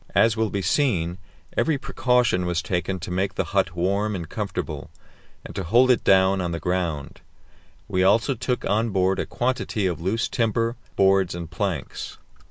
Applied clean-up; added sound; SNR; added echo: none; none; none; none.